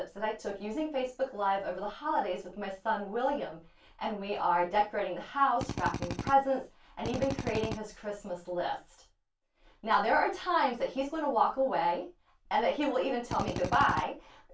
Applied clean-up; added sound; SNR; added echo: none; Drill; 5 dB; reverberation time 0.2 s.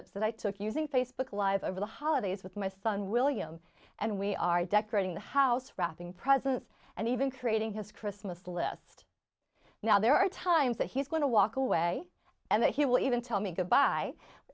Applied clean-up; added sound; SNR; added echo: none; none; none; none.